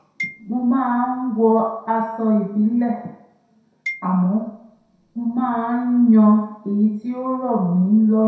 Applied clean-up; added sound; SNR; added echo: none; Marimba, xylophone; 17 dB; reverberation time 0.7 s.